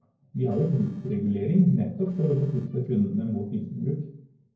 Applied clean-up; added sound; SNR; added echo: neural separator model SepFormer DNS4.